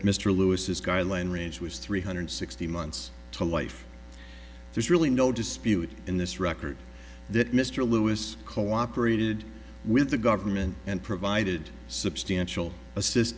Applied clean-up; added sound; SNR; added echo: none; none; none; none.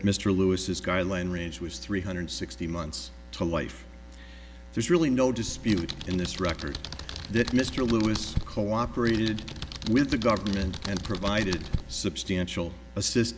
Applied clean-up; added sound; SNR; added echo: none; Computer keyboard; 8 dB; none.